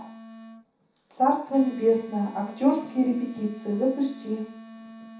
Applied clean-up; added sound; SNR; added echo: none; Wind instrument, woodwind instrument; 17 dB; reverberation time 0.7 s.